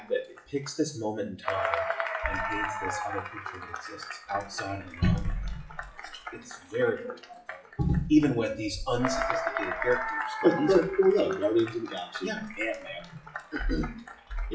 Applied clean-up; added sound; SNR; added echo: classical method WPE with log-MMSE.